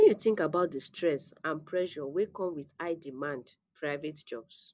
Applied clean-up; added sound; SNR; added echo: none; none; none; none.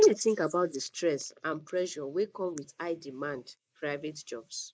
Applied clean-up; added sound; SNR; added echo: neural mask model Resemble Enhance denoiser.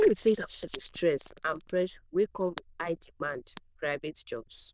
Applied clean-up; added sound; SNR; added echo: neural diffusion model UNIVERSE++.